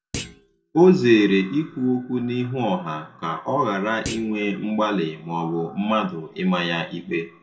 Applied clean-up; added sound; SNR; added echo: none; Thump, thud; 17 dB; reverberation time 0.5 s.